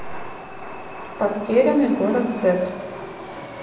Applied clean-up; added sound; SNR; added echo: none; Chatter / Subway, metro, underground; 12 dB; reverberation time 1.3 s.